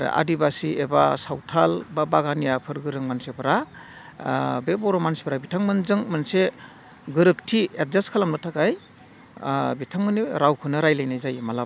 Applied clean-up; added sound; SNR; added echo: none; none; none; none.